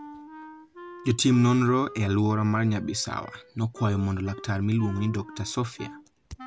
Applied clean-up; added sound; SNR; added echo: none; Wind instrument, woodwind instrument; 18 dB; none.